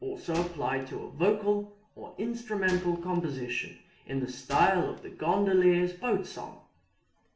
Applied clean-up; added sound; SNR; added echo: none; Gunshot, gunfire; 18 dB; reverberation time 0.6 s.